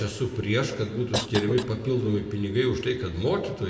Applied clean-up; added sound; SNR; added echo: none; Cough; 9 dB; reverberation time 1.0 s.